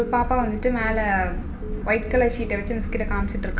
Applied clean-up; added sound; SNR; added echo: none; Telephone; 18 dB; reverberation time 1.0 s.